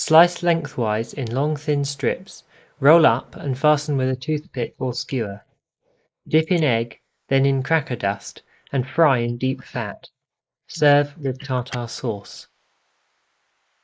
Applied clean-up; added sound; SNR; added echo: neural mask model Resemble Enhance denoiser.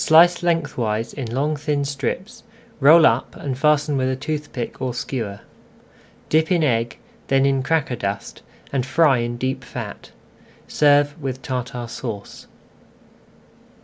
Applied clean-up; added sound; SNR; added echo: none; none; none; none.